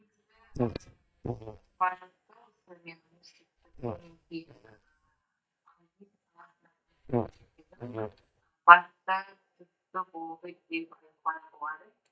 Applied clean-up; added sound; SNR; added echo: neural mask model DeepFilterNet 3.